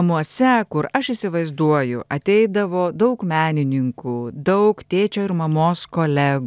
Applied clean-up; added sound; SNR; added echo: none; none; none; none.